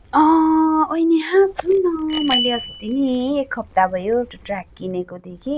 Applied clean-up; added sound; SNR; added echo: none; Bicycle bell; 13 dB; none.